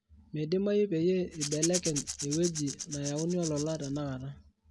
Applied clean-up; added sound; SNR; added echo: none; Rattle / Rattle (instrument); 8 dB; none.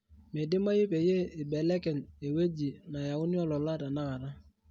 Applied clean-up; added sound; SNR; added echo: none; none; none; none.